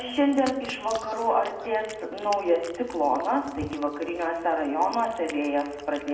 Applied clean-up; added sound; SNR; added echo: none; Cat; 18 dB; reverberation time 0.8 s.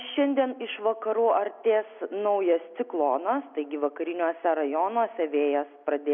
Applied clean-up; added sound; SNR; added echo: none; none; none; none.